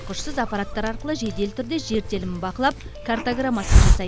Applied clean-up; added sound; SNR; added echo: none; Hiss; -3 dB; none.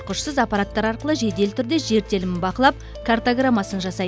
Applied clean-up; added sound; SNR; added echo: none; none; none; none.